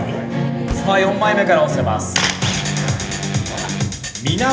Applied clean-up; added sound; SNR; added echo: none; Motor vehicle (road); 18 dB; reverberation time 0.8 s.